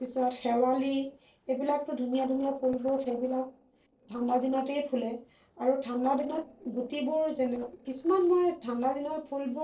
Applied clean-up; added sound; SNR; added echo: neural separator model SepFormer DNS4.